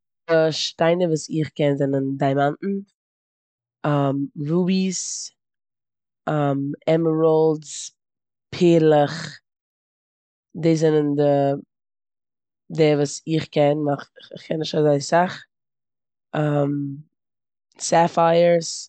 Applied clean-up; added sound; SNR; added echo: neural mask model Resemble Enhance denoiser.